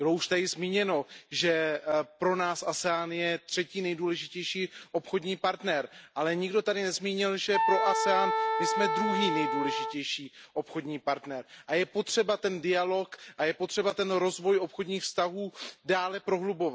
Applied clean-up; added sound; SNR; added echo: none; Wind instrument, woodwind instrument; 0 dB; none.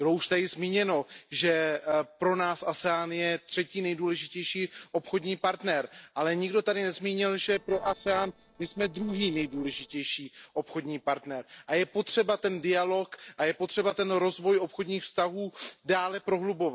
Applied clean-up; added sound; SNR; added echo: neural separator model SepFormer DNS4.